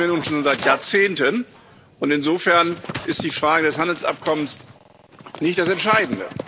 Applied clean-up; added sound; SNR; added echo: none; Dog; 13 dB; none.